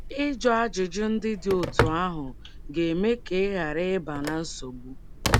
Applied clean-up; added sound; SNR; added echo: none; Telephone; 4 dB; none.